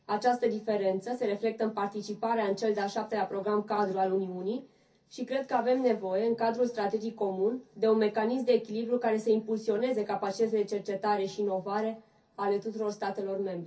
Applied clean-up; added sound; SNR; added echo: none; none; none; reverberation time 0.3 s.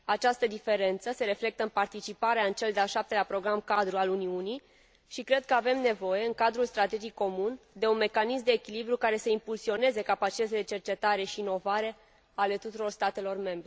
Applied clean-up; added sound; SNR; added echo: none; none; none; none.